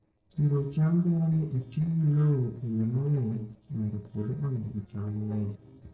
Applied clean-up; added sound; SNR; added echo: neural separator model SepFormer DNS4.